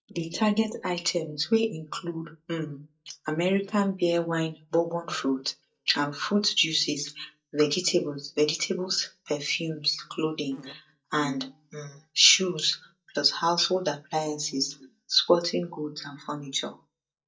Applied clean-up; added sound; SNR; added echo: neural mask model DeepFilterNet 3.